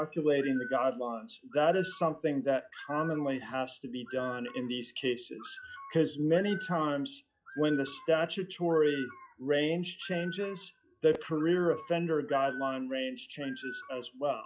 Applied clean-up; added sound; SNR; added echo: classical method log-MMSE.